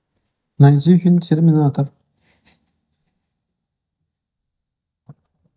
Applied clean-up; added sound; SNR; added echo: neural mask model DeepFilterNet 3.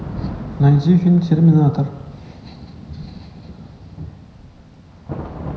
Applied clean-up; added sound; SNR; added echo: none; Thunder / Rain; 13 dB; reverberation time 0.7 s.